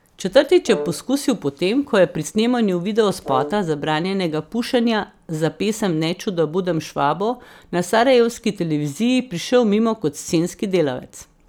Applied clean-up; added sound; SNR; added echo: none; Brass instrument; 14 dB; none.